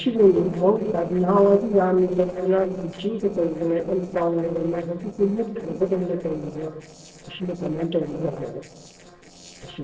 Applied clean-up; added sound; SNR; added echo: neural separator model SepFormer DNS4.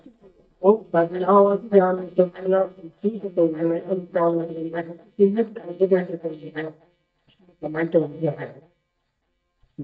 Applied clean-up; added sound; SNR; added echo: neural mask model DeepFilterNet 3.